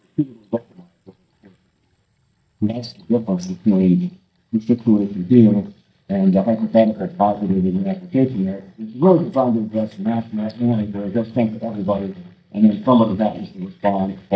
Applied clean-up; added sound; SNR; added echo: neural mask model DeepFilterNet 3.